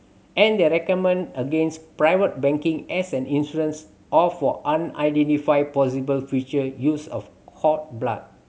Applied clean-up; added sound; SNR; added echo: none; none; none; none.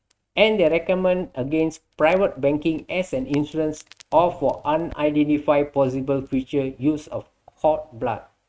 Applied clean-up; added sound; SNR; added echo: neural mask model RNNoise.